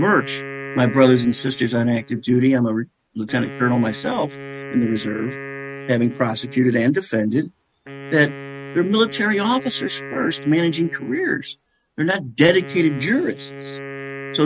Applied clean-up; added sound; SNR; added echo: neural mask model RNNoise.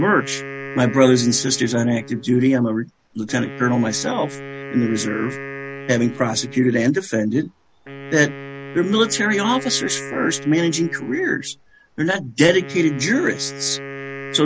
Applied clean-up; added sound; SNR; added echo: none; Wind instrument, woodwind instrument; 13 dB; none.